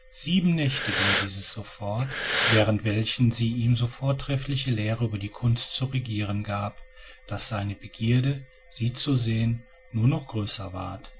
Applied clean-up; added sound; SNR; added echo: none; Breathing; 2 dB; none.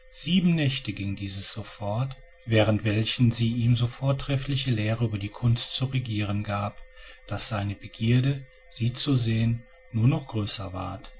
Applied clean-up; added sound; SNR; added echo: none; none; none; none.